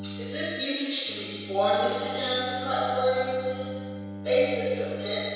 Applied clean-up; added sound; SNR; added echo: none; Bowed string instrument; 10 dB; reverberation time 1.9 s.